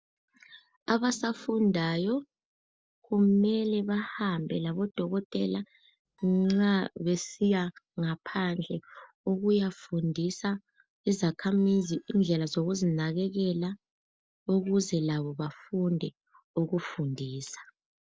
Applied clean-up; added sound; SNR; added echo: neural separator model SepFormer DNS4.